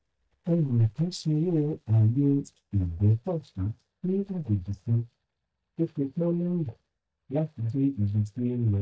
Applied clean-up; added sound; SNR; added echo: neural mask model DeepFilterNet 3.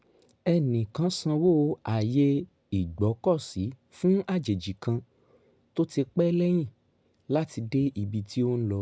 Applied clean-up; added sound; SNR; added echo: none; none; none; none.